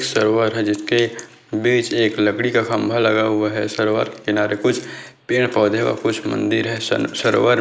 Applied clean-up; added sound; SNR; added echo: none; none; none; none.